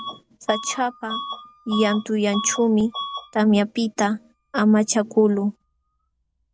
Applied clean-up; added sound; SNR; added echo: none; Bus / Alarm; 14 dB; none.